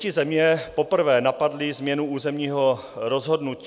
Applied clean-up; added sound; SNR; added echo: none; none; none; none.